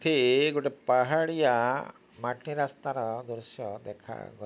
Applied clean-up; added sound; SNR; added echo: none; none; none; none.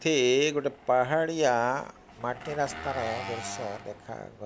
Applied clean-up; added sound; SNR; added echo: none; Engine; 14 dB; none.